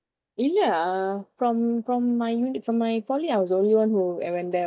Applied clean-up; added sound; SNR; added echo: neural mask model DeepFilterNet 3.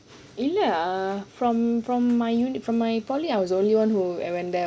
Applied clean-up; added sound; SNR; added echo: none; none; none; none.